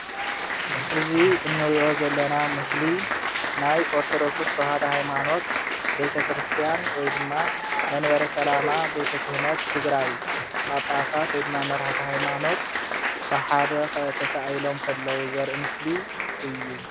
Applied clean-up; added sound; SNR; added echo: none; Applause; 1 dB; none.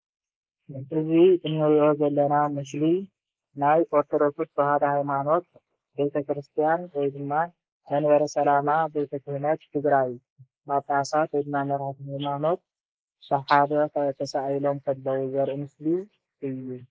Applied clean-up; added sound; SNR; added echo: neural mask model Resemble Enhance denoiser.